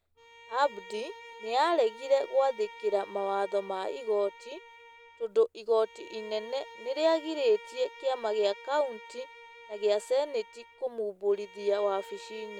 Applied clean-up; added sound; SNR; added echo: none; Bowed string instrument; 18 dB; none.